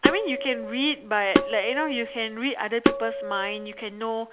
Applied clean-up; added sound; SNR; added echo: none; Tabla; 0 dB; none.